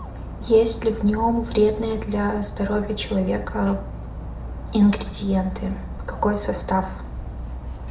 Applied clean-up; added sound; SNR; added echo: none; Dog; 9 dB; reverberation time 0.5 s.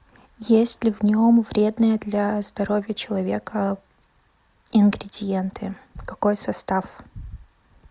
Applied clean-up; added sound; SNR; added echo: none; none; none; none.